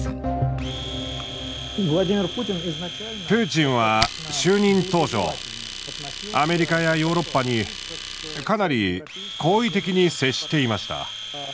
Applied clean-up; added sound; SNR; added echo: none; Domestic sounds, home sounds; 10 dB; none.